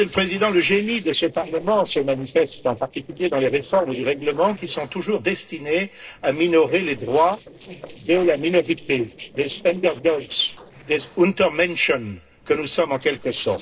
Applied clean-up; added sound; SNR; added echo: neural separator model SepFormer DNS4.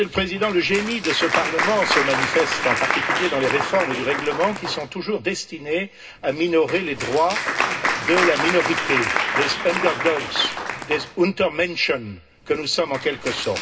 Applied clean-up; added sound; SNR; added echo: none; Applause; 3 dB; reverberation time 0.2 s.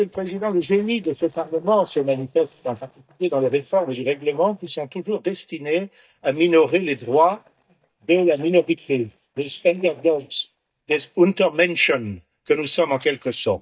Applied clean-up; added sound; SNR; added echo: neural mask model DeepFilterNet 3.